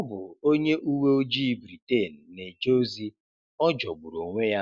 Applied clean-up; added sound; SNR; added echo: none; none; none; none.